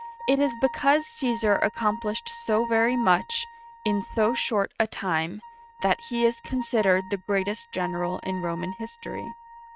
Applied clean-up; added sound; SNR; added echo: neural mask model RNNoise.